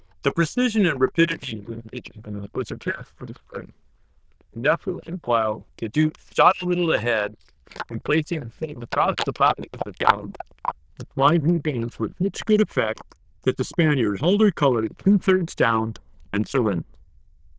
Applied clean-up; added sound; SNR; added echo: neural diffusion model UNIVERSE++.